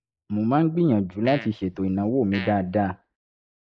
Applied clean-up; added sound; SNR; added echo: neural mask model Resemble Enhance denoiser.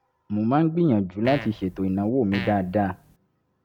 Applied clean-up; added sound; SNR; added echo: none; Fart; 13 dB; none.